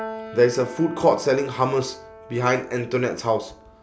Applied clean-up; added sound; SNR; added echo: none; Piano; 16 dB; none.